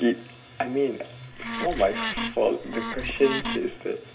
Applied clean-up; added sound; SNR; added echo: none; Wood; 5 dB; reverberation time 0.4 s.